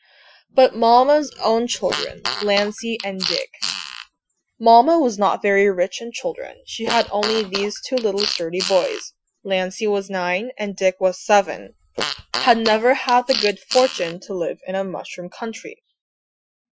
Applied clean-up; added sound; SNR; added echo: classical method Wiener filter.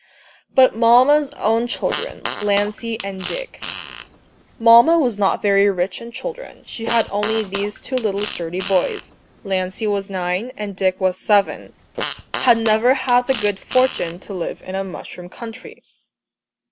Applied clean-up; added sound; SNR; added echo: none; Fart; 9 dB; none.